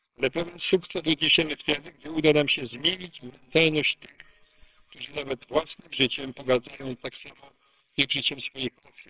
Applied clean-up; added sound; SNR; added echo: neural separator model SepFormer WHAMR!.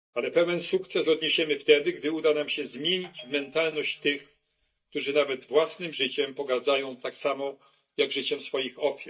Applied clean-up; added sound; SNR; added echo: neural mask model DeepFilterNet 3.